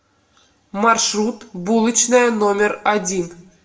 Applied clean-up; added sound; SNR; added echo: none; none; none; reverberation time 0.6 s.